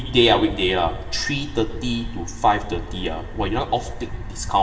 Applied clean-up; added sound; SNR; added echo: none; none; none; reverberation time 1.1 s.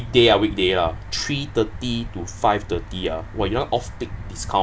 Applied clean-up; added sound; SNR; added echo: none; none; none; none.